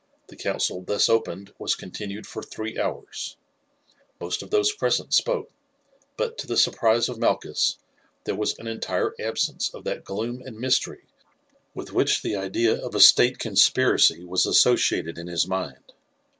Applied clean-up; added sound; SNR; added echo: none; none; none; none.